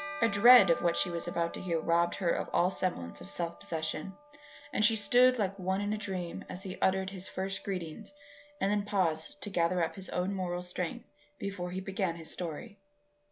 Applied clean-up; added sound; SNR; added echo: none; Bell; 18 dB; none.